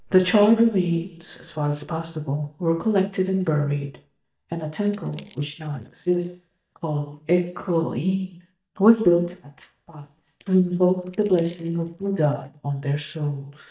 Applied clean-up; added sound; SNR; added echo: neural mask model DeepFilterNet 3.